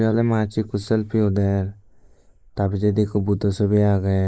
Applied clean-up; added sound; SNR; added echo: neural mask model Resemble Enhance denoiser.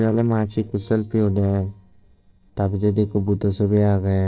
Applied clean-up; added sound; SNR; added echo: neural separator model SepFormer DNS4.